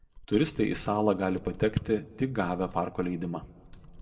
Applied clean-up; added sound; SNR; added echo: none; Mechanisms; 19 dB; reverberation time 1.8 s.